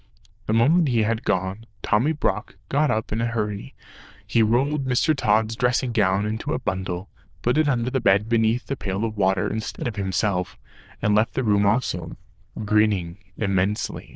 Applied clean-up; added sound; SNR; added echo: neural diffusion model UNIVERSE++.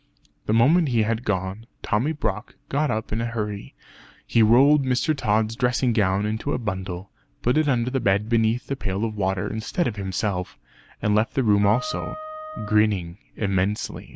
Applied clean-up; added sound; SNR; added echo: none; Wind instrument, woodwind instrument; 14 dB; none.